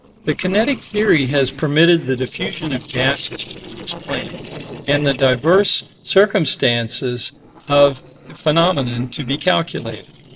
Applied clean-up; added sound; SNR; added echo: neural separator model SepFormer DNS4.